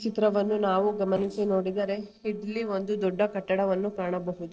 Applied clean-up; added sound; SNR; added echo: neural separator model SepFormer DNS4.